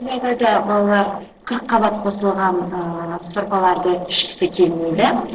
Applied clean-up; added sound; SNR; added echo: neural separator model SepFormer DNS4.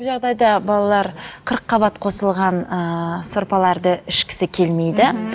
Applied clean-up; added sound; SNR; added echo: none; none; none; none.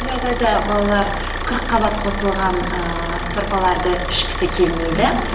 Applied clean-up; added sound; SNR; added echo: none; Idling / Car; 4 dB; reverberation time 0.9 s.